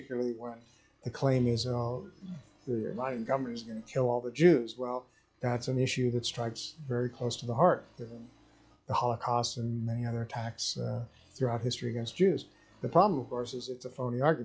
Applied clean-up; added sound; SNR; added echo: classical method log-MMSE.